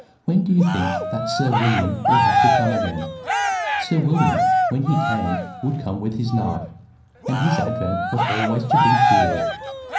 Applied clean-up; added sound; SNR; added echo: none; Cheering; -1 dB; reverberation time 0.6 s.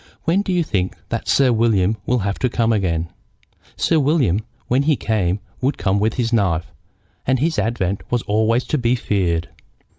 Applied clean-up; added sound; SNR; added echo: none; none; none; none.